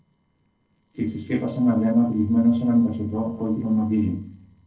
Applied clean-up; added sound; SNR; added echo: neural separator model SepFormer DNS4.